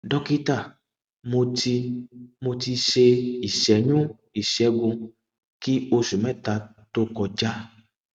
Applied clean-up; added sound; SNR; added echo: none; none; none; none.